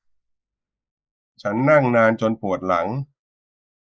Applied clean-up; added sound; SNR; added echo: neural mask model Resemble Enhance denoiser.